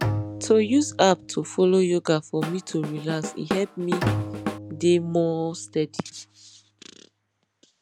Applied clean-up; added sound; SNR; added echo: none; Drum / Drum kit + Bowed string instrument; 8 dB; none.